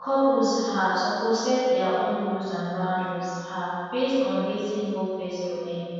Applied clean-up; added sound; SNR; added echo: none; none; none; reverberation time 2.1 s.